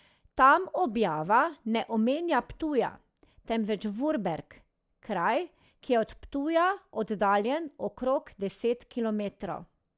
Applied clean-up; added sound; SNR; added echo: none; none; none; none.